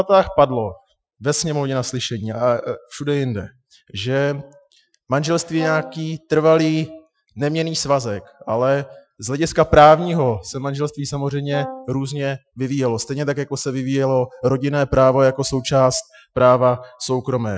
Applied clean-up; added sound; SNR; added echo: classical method Wiener filter.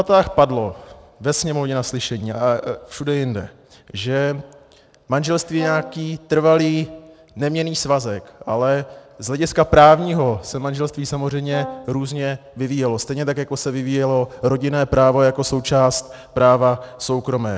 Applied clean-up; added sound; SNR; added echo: none; Brass instrument; 13 dB; none.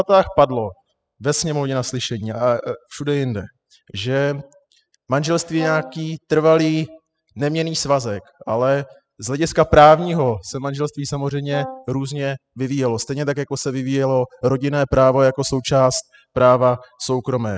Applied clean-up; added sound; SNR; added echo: classical method spectral subtraction.